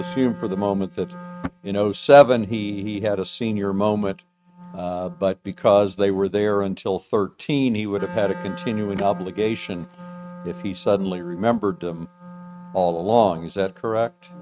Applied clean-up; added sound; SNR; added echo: neural mask model RNNoise.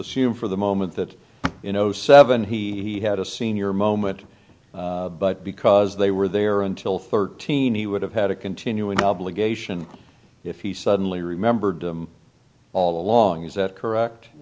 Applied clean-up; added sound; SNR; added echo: none; none; none; none.